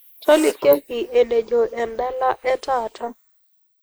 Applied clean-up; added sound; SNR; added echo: neural mask model Resemble Enhance denoiser.